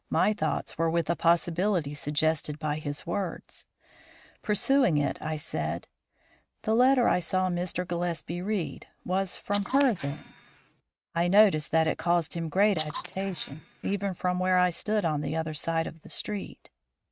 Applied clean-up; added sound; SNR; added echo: neural mask model RNNoise.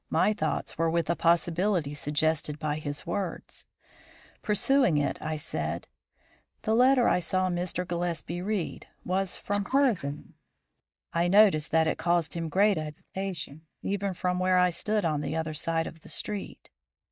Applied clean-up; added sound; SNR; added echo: neural mask model DeepFilterNet 3.